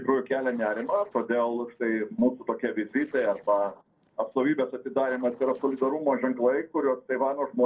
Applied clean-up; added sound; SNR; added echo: neural separator model SepFormer DNS4.